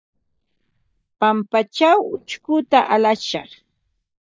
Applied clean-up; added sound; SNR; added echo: neural mask model DeepFilterNet 3.